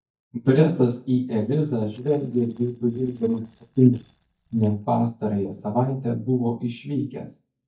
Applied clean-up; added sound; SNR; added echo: neural mask model DeepFilterNet 3.